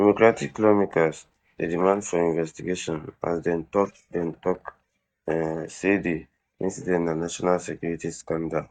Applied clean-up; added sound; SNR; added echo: neural mask model DeepFilterNet 3.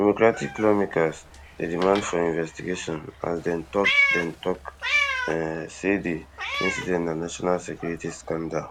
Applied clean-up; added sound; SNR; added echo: none; Meow; 5 dB; none.